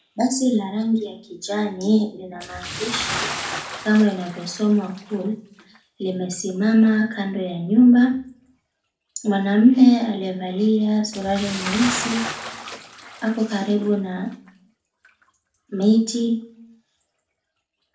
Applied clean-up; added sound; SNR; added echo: none; Bathtub (filling or washing) / Splash, splatter; 14 dB; reverberation time 0.4 s.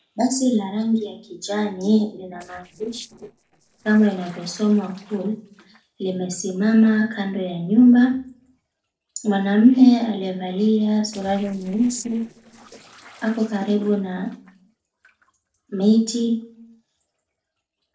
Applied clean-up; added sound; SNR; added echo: neural separator model SepFormer DNS4.